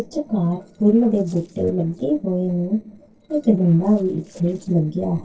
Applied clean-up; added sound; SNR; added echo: neural separator model SepFormer DNS4.